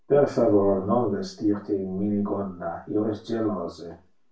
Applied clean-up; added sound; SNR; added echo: none; none; none; reverberation time 0.3 s.